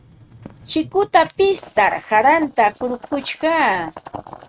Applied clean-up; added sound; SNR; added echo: neural mask model RNNoise.